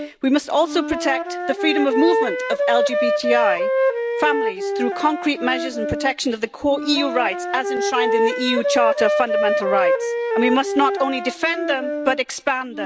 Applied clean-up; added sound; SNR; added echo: none; Wind instrument, woodwind instrument; 0 dB; none.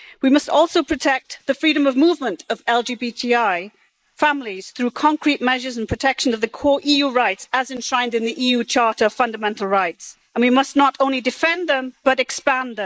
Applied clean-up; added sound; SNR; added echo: neural mask model Resemble Enhance denoiser.